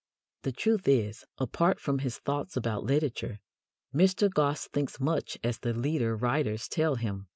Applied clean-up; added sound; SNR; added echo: none; none; none; none.